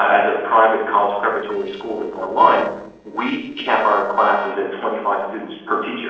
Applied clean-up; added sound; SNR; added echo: neural separator model SepFormer DNS4.